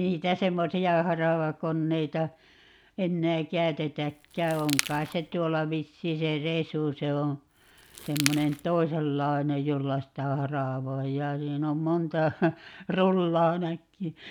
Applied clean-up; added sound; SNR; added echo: none; Crackle; 8 dB; none.